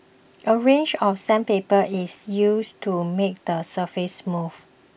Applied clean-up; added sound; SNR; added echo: none; none; none; none.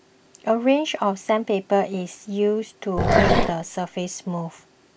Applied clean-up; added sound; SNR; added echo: none; Growling; -4 dB; none.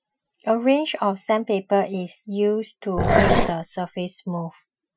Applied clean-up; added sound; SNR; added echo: classical method Wiener filter.